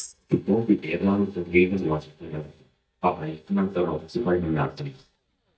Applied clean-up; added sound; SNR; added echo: neural mask model DeepFilterNet 3.